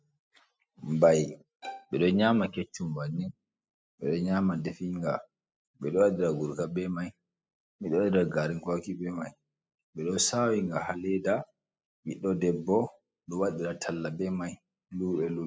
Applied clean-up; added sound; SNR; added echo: classical method spectral subtraction.